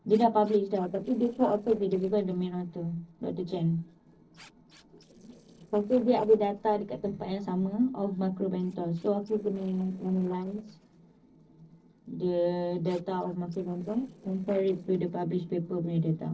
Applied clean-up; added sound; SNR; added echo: neural separator model SepFormer DNS4.